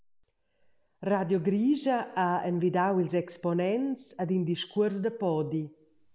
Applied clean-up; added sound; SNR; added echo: none; none; none; none.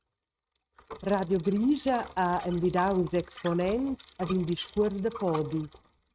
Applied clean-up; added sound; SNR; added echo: neural mask model RNNoise.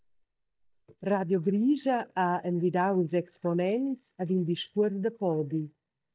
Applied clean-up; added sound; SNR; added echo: neural mask model DeepFilterNet 3.